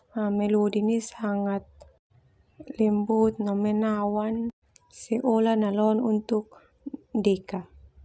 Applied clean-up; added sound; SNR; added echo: none; none; none; none.